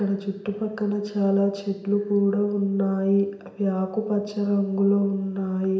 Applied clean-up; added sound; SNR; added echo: none; none; none; reverberation time 0.8 s.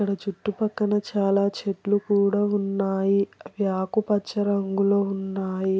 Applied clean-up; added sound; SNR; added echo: none; none; none; none.